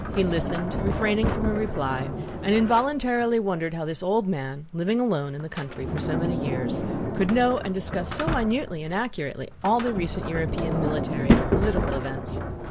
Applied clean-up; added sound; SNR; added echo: none; Sliding door; 2 dB; none.